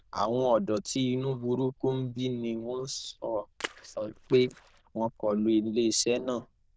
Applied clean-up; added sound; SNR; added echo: neural diffusion model UNIVERSE++.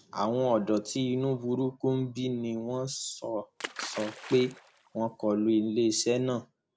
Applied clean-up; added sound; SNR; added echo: none; Splash, splatter; 15 dB; none.